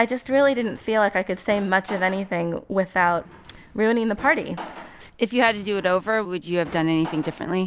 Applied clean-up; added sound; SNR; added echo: none; Drawer open or close; 19 dB; none.